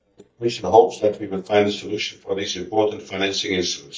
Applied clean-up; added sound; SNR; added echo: neural mask model DeepFilterNet 3.